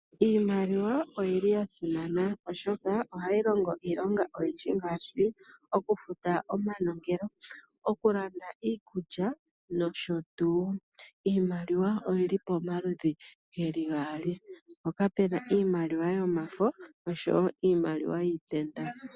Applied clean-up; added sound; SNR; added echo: none; none; none; none.